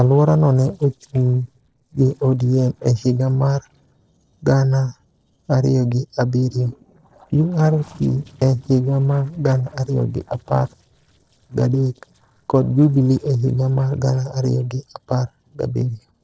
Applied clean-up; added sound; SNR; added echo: neural separator model SepFormer DNS4.